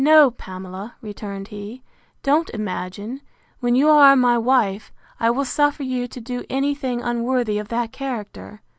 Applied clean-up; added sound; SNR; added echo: none; none; none; none.